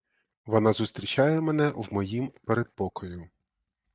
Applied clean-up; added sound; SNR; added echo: neural mask model DeepFilterNet 3.